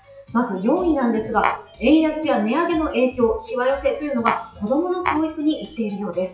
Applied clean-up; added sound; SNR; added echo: classical method WPE with log-MMSE.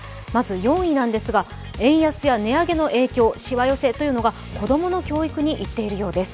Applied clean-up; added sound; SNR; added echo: none; none; none; none.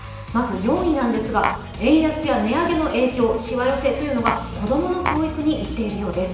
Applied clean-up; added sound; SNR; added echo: none; Tap; 5 dB; reverberation time 1.1 s.